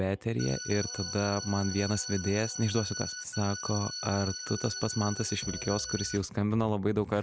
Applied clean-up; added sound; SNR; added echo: none; Organ; 8 dB; none.